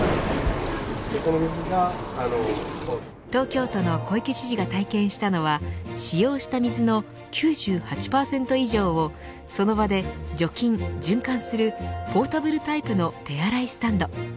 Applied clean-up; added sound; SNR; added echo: none; Thunder; 13 dB; none.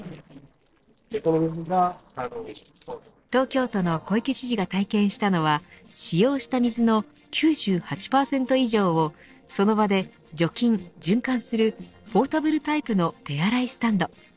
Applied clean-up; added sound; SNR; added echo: neural separator model SepFormer DNS4.